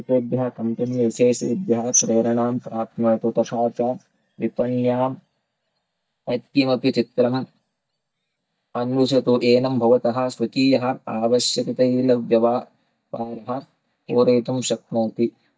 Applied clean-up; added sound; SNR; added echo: neural mask model DeepFilterNet 3.